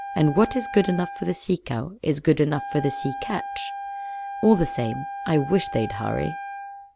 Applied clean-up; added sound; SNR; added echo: none; Wind instrument, woodwind instrument; 10 dB; none.